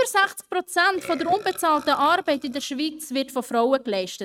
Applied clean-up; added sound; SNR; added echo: neural mask model RNNoise.